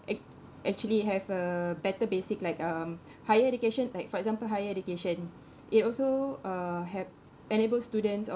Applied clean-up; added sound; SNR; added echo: none; none; none; none.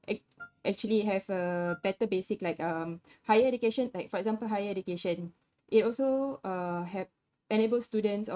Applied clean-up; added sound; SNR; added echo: neural mask model RNNoise.